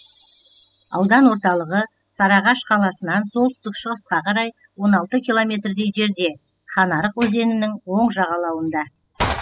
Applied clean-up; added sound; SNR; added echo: classical method spectral subtraction.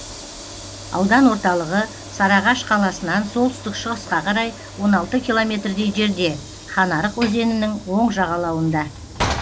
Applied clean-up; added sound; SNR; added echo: none; Sliding door / Train; 13 dB; none.